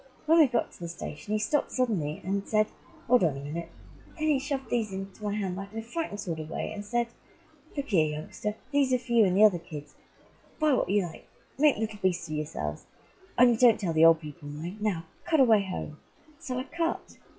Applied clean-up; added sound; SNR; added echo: classical method log-MMSE.